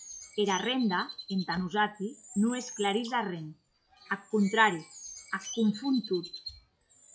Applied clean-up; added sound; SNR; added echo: classical method log-MMSE.